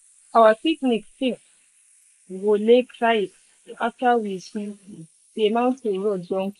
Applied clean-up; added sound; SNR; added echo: neural mask model Resemble Enhance denoiser.